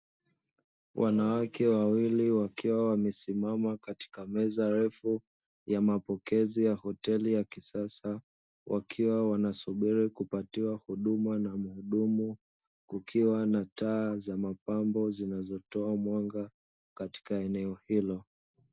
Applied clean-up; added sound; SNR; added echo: none; none; none; none.